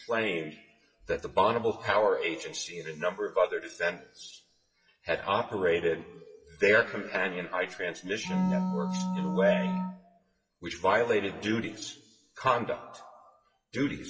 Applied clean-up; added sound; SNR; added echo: classical method WPE with log-MMSE.